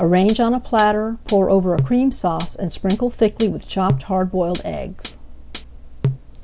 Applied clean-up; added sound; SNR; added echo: none; Hi-hat; 10 dB; none.